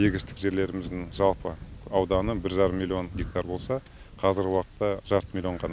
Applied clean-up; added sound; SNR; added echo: none; none; none; none.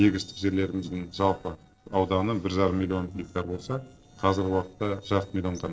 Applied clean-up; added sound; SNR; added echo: neural separator model SepFormer DNS4.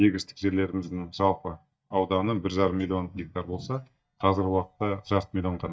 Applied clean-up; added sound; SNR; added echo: neural mask model DeepFilterNet 3.